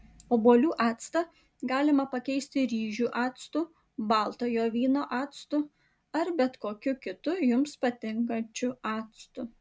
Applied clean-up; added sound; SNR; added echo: none; none; none; none.